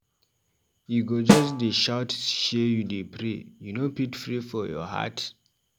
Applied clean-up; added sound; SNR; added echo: none; Snare drum; -3 dB; none.